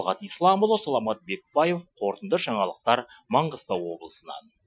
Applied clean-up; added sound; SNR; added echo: classical method Wiener filter.